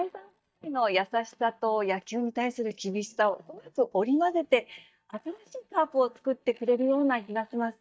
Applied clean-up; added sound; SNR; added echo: neural mask model DeepFilterNet 3.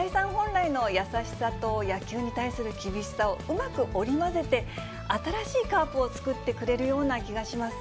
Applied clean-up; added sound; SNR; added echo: none; none; none; none.